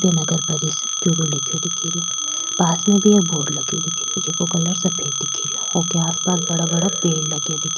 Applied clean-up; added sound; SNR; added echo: none; Telephone; 2 dB; none.